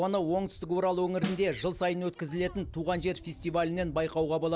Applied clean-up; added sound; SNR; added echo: none; Snare drum; 12 dB; none.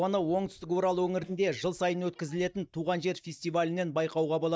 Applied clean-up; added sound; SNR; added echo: neural mask model DeepFilterNet 3.